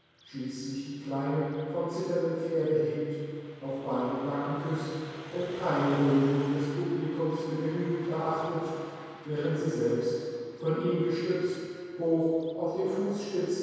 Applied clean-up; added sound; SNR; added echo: none; Car passing by; 19 dB; reverberation time 2.2 s.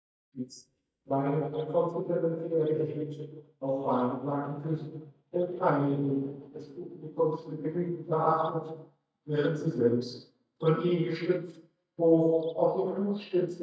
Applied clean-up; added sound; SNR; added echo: neural mask model DeepFilterNet 3.